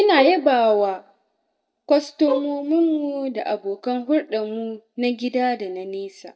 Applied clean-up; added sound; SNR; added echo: neural mask model DeepFilterNet 3.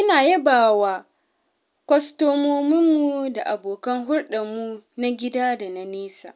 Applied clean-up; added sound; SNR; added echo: none; none; none; none.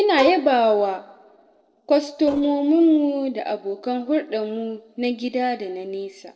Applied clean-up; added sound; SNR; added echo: neural separator model SepFormer DNS4.